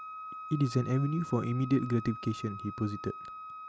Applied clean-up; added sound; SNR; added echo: none; Wind instrument, woodwind instrument; 12 dB; none.